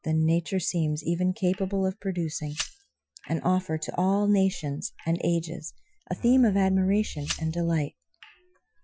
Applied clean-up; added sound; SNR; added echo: classical method Wiener filter.